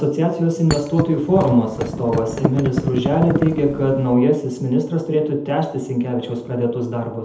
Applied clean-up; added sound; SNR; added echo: none; Thump, thud; 5 dB; reverberation time 0.7 s.